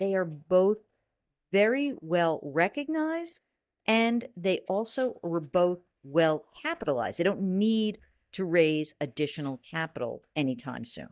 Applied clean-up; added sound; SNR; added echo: neural mask model DeepFilterNet 3.